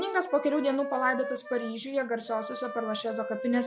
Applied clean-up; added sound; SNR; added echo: none; Wind instrument, woodwind instrument; 9 dB; none.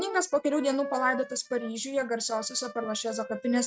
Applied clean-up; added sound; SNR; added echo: neural mask model RNNoise.